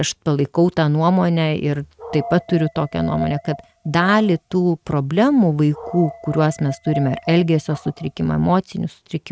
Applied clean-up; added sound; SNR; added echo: neural mask model RNNoise.